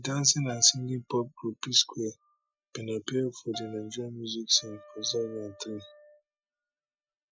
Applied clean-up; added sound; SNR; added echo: classical method Wiener filter.